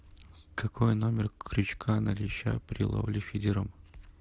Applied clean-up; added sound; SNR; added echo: none; none; none; none.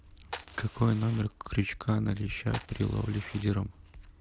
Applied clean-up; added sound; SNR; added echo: none; Fire; 15 dB; none.